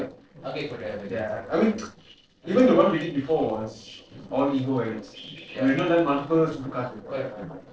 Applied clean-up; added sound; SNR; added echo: neural separator model SepFormer DNS4.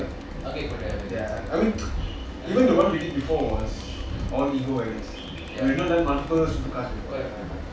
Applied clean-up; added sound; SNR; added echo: none; Crowd; 18 dB; reverberation time 0.3 s.